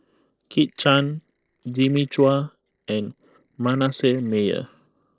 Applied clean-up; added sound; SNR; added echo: neural separator model SepFormer DNS4.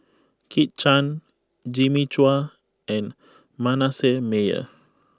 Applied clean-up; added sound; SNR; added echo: none; none; none; none.